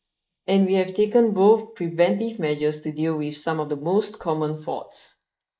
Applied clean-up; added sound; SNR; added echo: neural mask model Resemble Enhance denoiser.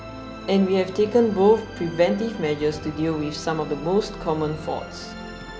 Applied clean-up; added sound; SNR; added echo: none; Musical instrument; 13 dB; none.